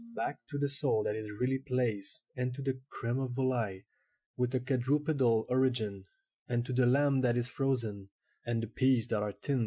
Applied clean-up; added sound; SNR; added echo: classical method Wiener filter.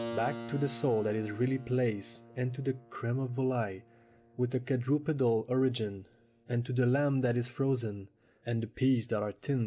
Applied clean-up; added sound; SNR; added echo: none; Keyboard (musical); 17 dB; none.